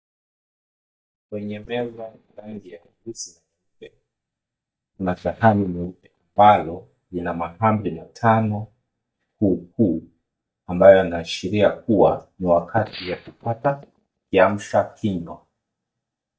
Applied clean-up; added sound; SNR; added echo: neural mask model DeepFilterNet 3.